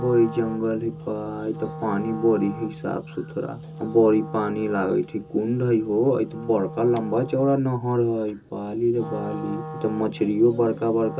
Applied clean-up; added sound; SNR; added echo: none; Wind instrument, woodwind instrument; 14 dB; reverberation time 0.2 s.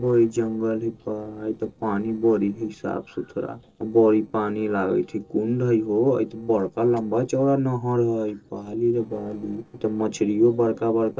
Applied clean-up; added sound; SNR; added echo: neural separator model SepFormer DNS4.